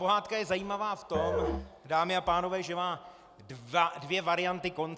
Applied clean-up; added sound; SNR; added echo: none; Musical instrument; 6 dB; none.